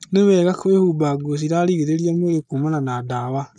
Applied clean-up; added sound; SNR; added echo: neural mask model Resemble Enhance denoiser.